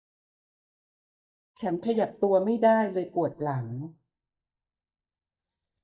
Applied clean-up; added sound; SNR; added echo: neural mask model DeepFilterNet 3.